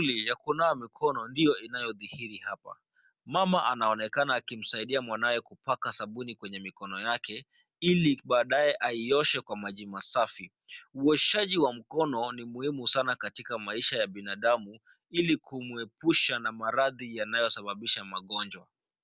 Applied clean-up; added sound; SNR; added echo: none; none; none; none.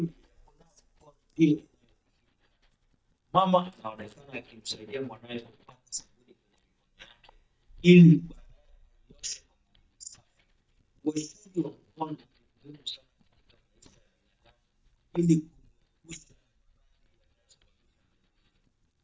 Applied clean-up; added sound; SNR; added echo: neural mask model DeepFilterNet 3.